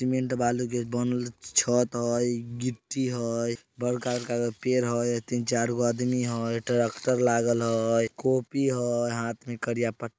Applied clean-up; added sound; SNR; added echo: none; none; none; none.